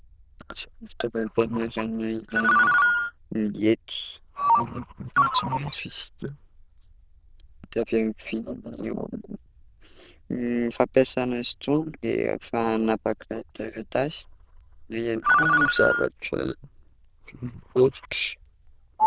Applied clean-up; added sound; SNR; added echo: neural diffusion model UNIVERSE++.